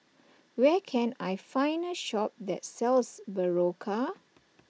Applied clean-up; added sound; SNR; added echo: none; none; none; none.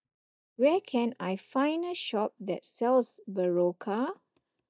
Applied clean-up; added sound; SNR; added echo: neural mask model DeepFilterNet 3.